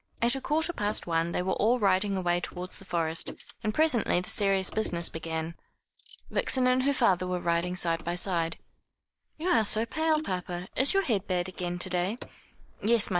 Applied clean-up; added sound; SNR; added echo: neural mask model Resemble Enhance denoiser.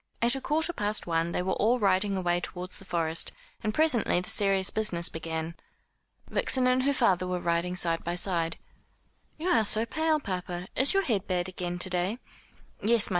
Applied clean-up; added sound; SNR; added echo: none; none; none; none.